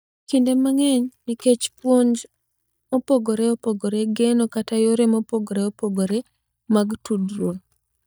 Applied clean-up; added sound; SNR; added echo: neural mask model DeepFilterNet 3.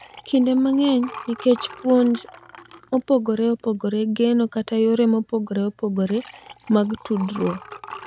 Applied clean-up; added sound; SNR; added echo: none; Liquid; 19 dB; none.